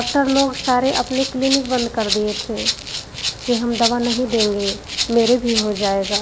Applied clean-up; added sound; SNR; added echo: none; Rattle (instrument); 6 dB; none.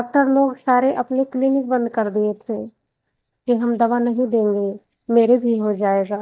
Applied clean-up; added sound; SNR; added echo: neural mask model DeepFilterNet 3.